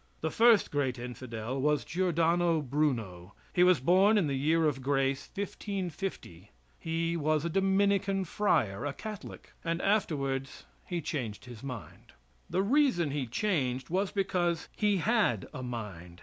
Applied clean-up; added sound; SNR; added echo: none; none; none; none.